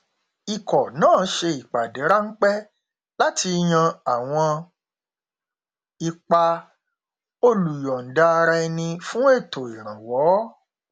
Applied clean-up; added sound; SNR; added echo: none; none; none; none.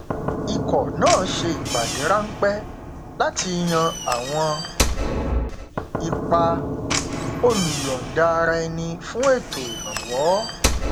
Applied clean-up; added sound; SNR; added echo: none; Knock / Slam; 3 dB; none.